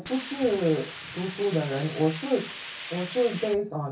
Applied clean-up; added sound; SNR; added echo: none; Hiss; 12 dB; reverberation time 0.3 s.